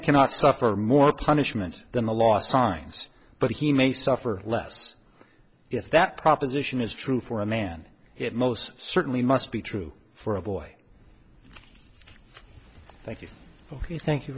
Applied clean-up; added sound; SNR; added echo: none; none; none; none.